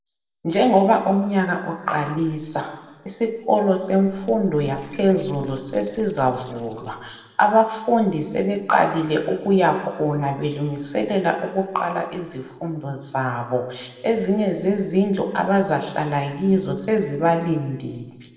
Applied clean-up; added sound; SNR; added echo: neural separator model SepFormer DNS4.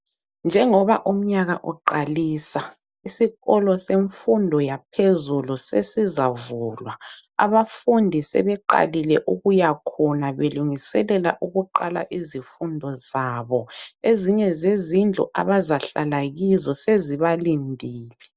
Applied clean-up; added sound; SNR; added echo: none; none; none; none.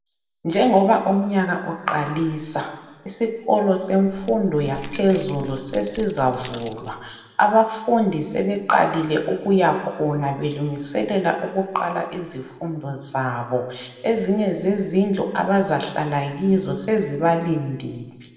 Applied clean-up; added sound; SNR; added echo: none; Keys jangling; 10 dB; reverberation time 1.2 s.